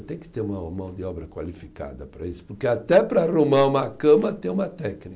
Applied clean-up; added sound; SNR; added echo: none; none; none; none.